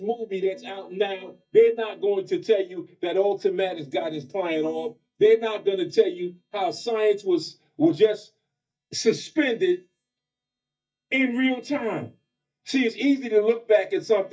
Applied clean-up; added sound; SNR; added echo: neural mask model DeepFilterNet 3.